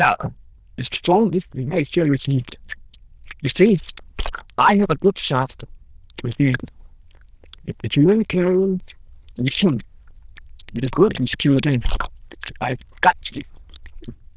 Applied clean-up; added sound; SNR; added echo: neural diffusion model UNIVERSE++.